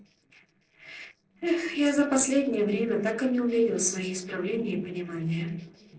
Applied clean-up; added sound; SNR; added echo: neural separator model SepFormer DNS4.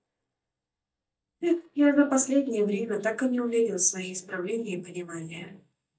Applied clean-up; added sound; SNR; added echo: neural mask model DeepFilterNet 3.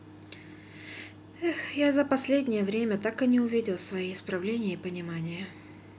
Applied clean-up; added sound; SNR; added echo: none; none; none; none.